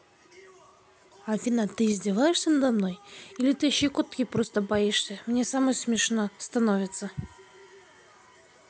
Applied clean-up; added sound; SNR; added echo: none; none; none; none.